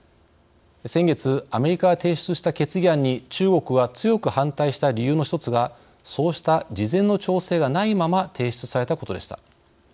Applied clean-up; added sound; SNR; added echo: none; none; none; none.